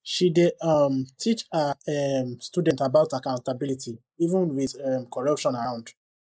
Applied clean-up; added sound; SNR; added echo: neural mask model Resemble Enhance denoiser.